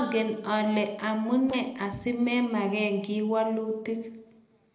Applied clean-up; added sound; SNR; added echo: neural separator model SepFormer DNS4.